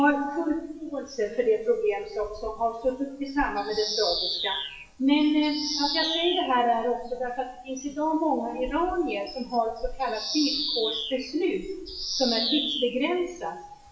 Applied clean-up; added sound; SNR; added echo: classical method WPE with log-MMSE.